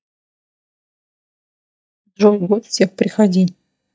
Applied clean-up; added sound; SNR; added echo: neural mask model DeepFilterNet 3.